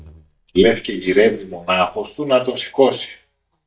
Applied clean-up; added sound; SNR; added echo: neural mask model DeepFilterNet 3.